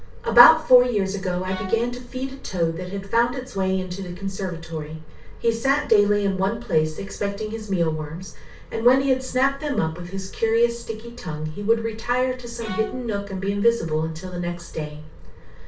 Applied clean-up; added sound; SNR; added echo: none; Bowed string instrument; 13 dB; reverberation time 0.3 s.